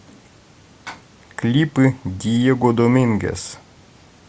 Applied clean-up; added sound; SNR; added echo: none; none; none; none.